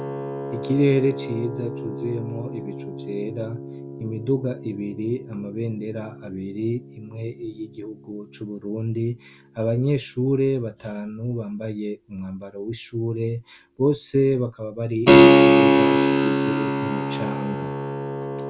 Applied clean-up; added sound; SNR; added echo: none; Keyboard (musical); -3 dB; none.